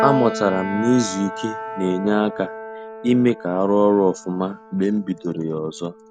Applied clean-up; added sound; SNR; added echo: none; Piano; 9 dB; none.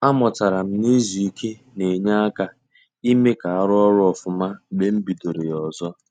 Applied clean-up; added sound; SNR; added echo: none; none; none; none.